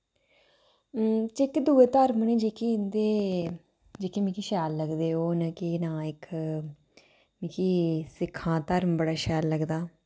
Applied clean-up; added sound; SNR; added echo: none; none; none; none.